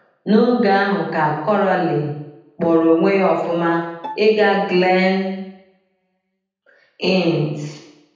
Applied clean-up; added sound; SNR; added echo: none; Bowed string instrument; 19 dB; reverberation time 0.8 s.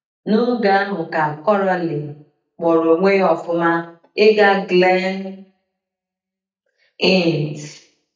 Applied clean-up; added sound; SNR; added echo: neural mask model DeepFilterNet 3.